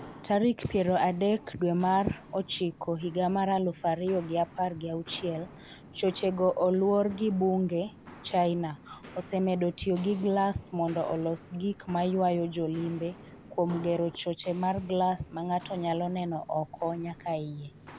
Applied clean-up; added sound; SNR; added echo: none; Walk, footsteps; 20 dB; none.